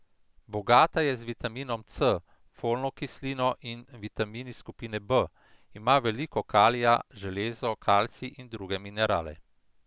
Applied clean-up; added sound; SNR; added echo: none; none; none; none.